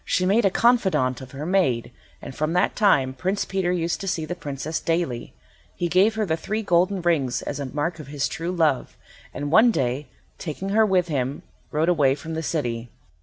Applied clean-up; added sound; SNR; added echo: none; none; none; none.